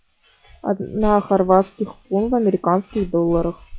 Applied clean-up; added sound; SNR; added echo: classical method log-MMSE.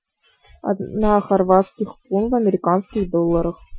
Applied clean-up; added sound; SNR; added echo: classical method Wiener filter.